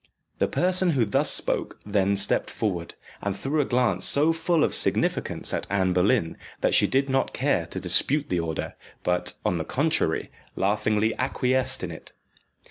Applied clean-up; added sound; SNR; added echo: none; none; none; none.